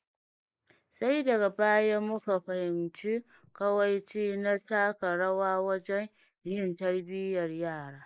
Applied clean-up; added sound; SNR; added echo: neural mask model Resemble Enhance denoiser.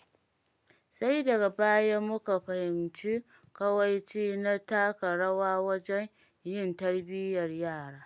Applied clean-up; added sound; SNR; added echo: none; none; none; none.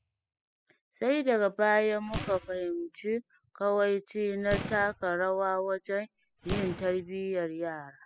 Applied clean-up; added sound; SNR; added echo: classical method spectral subtraction.